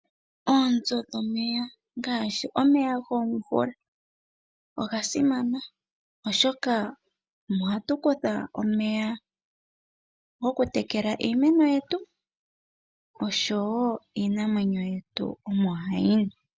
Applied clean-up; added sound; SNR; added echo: none; none; none; none.